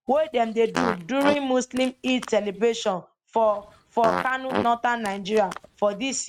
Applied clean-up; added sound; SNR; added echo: neural mask model RNNoise.